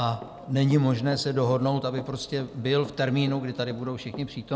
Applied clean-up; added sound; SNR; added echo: none; Run; 20 dB; none.